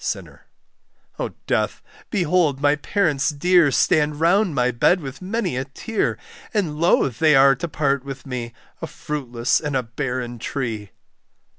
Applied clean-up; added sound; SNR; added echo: none; none; none; none.